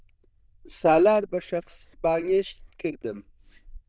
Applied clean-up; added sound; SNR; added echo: neural diffusion model UNIVERSE++.